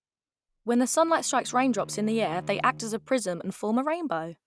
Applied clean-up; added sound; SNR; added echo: none; Bowed string instrument; 20 dB; none.